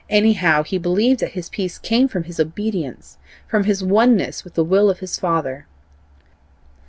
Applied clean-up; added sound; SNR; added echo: none; none; none; none.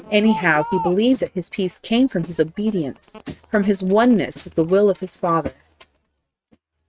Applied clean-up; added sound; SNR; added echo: neural mask model RNNoise.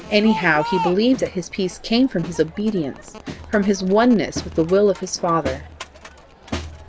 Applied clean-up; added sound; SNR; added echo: none; Crowd; 12 dB; none.